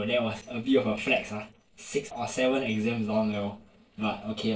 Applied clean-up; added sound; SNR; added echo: neural separator model SepFormer DNS4.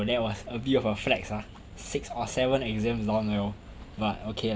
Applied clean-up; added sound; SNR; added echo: none; none; none; none.